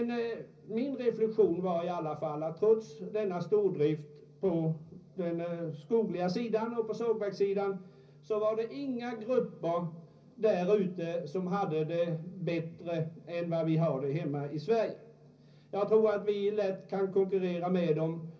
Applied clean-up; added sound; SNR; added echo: none; none; none; reverberation time 0.5 s.